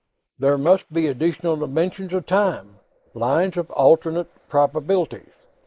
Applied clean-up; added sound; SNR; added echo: neural mask model Resemble Enhance denoiser.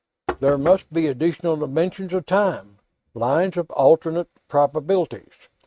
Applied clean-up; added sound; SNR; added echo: neural mask model RNNoise.